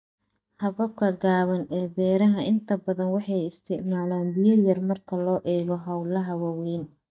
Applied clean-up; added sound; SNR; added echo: neural mask model DeepFilterNet 3.